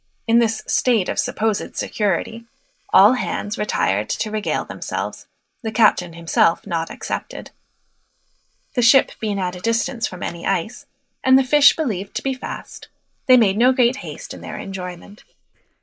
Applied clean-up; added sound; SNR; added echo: neural mask model Resemble Enhance denoiser.